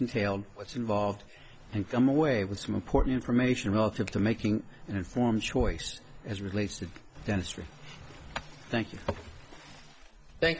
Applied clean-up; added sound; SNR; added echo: none; Finger snapping; 17 dB; none.